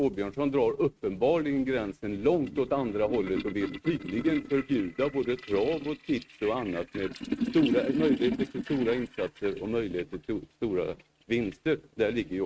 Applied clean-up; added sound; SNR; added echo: neural mask model RNNoise.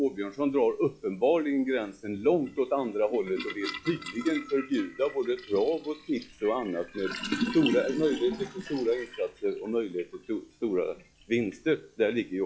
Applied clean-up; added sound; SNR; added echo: classical method log-MMSE.